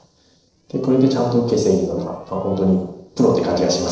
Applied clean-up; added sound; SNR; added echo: neural separator model SepFormer DNS4.